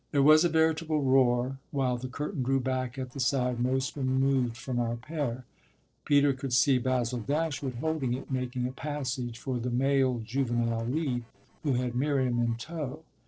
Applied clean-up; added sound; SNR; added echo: neural separator model SepFormer DNS4.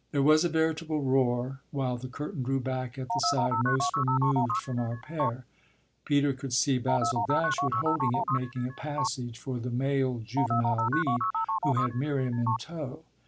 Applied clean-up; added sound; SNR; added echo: none; Telephone; 1 dB; none.